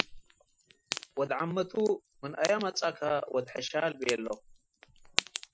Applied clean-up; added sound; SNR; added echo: classical method Wiener filter.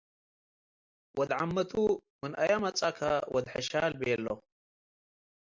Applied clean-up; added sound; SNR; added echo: none; none; none; none.